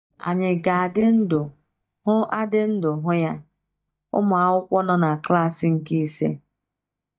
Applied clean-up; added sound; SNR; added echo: neural mask model DeepFilterNet 3.